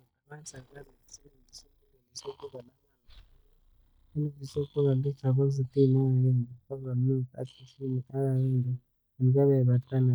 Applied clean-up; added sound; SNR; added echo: neural mask model DeepFilterNet 3.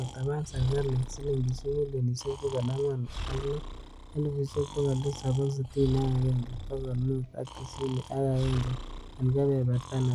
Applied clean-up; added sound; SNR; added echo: none; Breathing; 11 dB; none.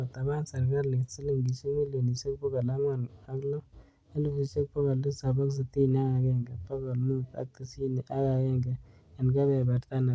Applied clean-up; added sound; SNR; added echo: none; none; none; none.